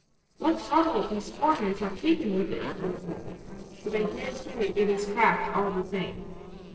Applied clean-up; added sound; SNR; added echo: neural separator model SepFormer DNS4.